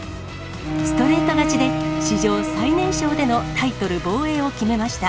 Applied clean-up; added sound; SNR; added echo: none; Bowed string instrument; 2 dB; none.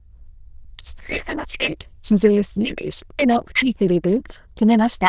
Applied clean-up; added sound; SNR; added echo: neural diffusion model UNIVERSE++.